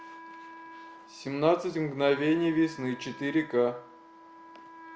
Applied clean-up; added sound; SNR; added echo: none; Wind instrument, woodwind instrument; 18 dB; none.